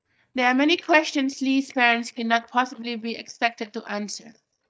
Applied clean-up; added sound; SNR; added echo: neural mask model DeepFilterNet 3.